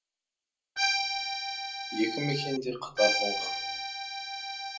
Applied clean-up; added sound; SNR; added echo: none; Accordion; -2 dB; reverberation time 0.3 s.